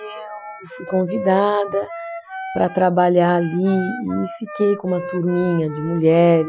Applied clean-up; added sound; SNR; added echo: classical method Wiener filter.